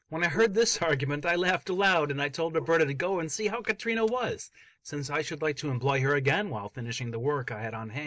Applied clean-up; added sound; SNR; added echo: neural mask model Resemble Enhance denoiser.